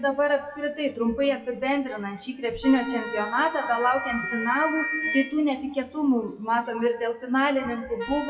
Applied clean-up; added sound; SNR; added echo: classical method WPE with log-MMSE.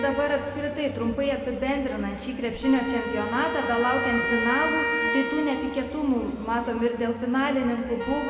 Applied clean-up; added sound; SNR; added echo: none; Wind instrument, woodwind instrument; 6 dB; reverberation time 2.3 s.